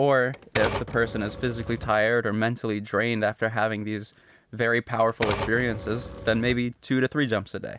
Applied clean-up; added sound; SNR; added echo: none; Typewriter; 9 dB; none.